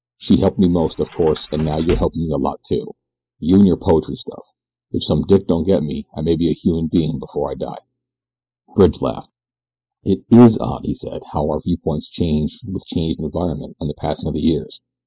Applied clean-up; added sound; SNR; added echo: classical method spectral subtraction.